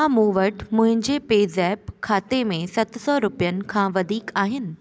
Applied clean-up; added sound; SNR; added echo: none; none; none; none.